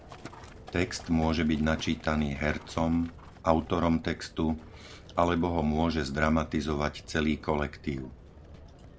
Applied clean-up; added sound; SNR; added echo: none; Livestock, farm animals, working animals; 19 dB; none.